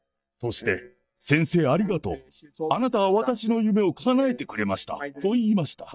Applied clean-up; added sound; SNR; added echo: neural mask model DeepFilterNet 3.